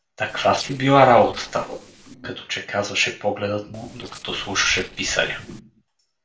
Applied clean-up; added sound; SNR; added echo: neural separator model SepFormer DNS4.